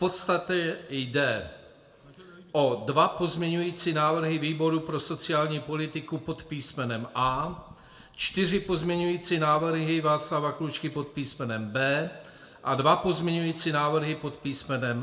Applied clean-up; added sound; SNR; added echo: none; none; none; reverberation time 1.1 s.